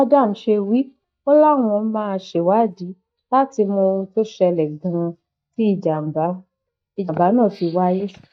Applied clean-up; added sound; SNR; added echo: neural mask model DeepFilterNet 3.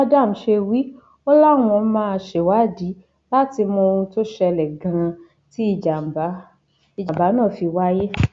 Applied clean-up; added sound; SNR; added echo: none; none; none; none.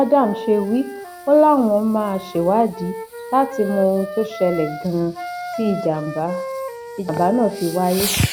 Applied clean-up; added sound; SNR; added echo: none; Wind instrument, woodwind instrument + Fireworks; 10 dB; none.